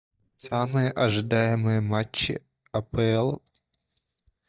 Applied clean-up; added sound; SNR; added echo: neural mask model DeepFilterNet 3.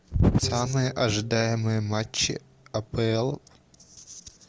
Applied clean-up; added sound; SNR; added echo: none; Bowed string instrument; 15 dB; none.